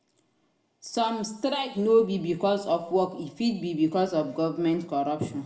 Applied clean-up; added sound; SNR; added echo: none; none; none; reverberation time 1.1 s.